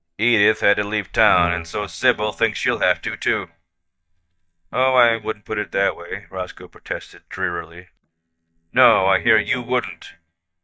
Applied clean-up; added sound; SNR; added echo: neural mask model DeepFilterNet 3.